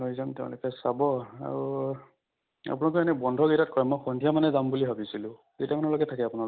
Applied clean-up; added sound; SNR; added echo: none; none; none; none.